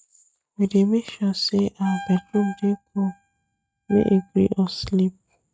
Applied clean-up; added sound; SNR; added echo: neural mask model RNNoise.